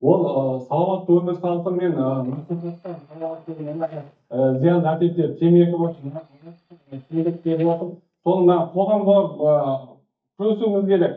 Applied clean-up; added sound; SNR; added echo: neural mask model DeepFilterNet 3.